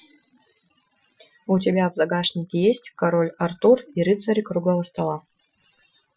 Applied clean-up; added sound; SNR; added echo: classical method Wiener filter.